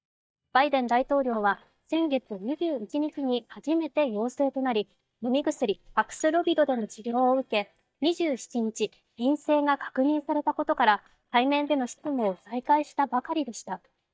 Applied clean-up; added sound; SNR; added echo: neural mask model DeepFilterNet 3.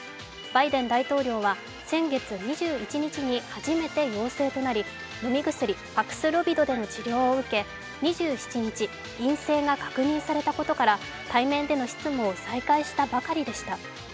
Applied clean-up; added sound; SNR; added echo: none; none; none; none.